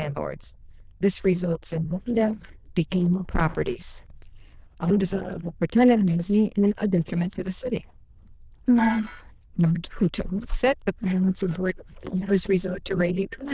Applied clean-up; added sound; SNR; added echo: neural diffusion model UNIVERSE++.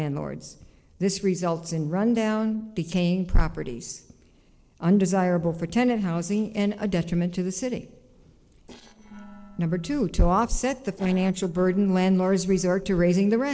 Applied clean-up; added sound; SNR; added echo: neural separator model SepFormer DNS4.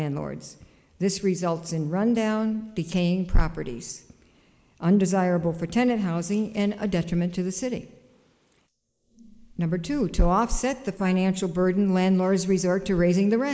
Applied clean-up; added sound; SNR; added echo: neural mask model Resemble Enhance denoiser.